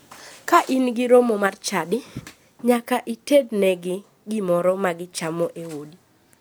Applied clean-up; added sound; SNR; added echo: none; none; none; none.